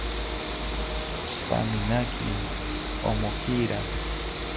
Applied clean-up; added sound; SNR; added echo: none; Train; -4 dB; none.